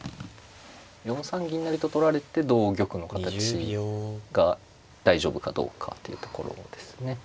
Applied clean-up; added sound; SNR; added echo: none; none; none; none.